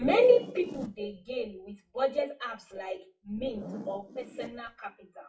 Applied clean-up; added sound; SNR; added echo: classical method WPE with log-MMSE.